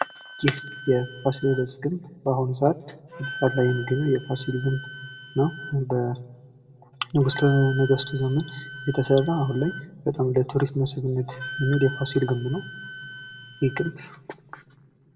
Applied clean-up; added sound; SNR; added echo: none; Wind instrument, woodwind instrument; 15 dB; reverberation time 0.6 s.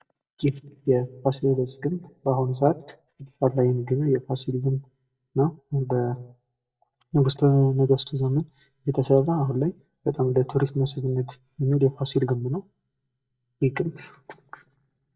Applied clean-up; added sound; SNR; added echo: neural mask model DeepFilterNet 3.